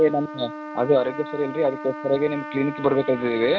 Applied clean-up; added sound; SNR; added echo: none; Trumpet; 12 dB; none.